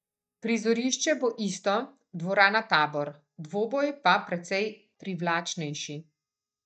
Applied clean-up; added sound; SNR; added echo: neural mask model DeepFilterNet 3.